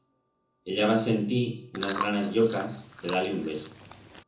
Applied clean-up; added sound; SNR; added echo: none; Chewing, mastication; 4 dB; reverberation time 0.6 s.